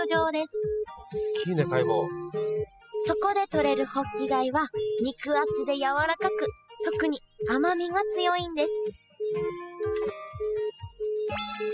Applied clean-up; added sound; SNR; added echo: classical method spectral subtraction.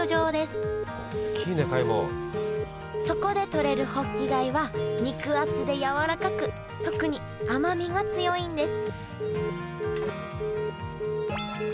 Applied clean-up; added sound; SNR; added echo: none; Telephone; 3 dB; none.